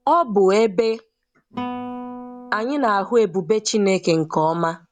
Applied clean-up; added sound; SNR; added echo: none; Guitar; 17 dB; none.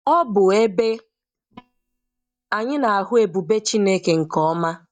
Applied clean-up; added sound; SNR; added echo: neural mask model DeepFilterNet 3.